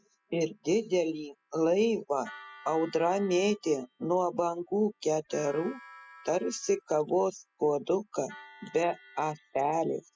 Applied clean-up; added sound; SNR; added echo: classical method spectral subtraction.